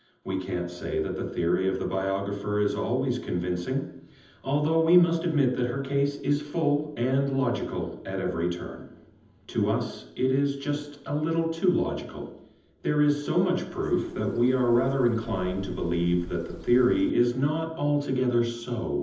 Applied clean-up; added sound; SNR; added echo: none; Bird; 16 dB; reverberation time 0.8 s.